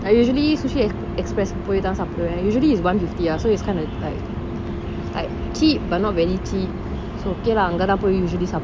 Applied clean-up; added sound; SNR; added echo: none; none; none; none.